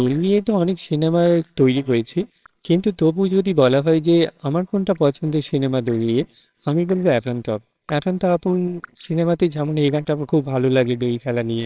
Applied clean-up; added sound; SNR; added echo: neural separator model SepFormer WHAMR!.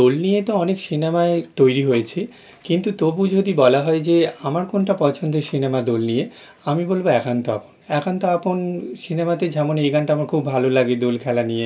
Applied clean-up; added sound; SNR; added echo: none; none; none; none.